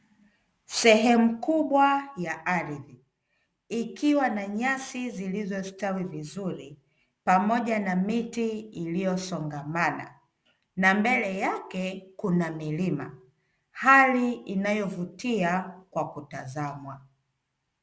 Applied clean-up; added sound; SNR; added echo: none; none; none; none.